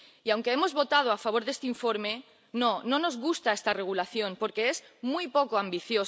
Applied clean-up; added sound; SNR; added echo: none; none; none; none.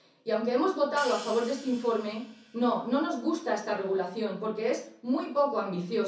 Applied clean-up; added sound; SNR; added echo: none; Hi-hat; 19 dB; reverberation time 0.6 s.